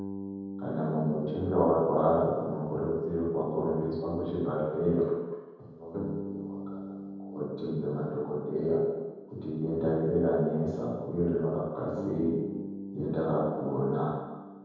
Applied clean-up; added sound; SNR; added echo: none; Bass guitar; 13 dB; reverberation time 1.2 s.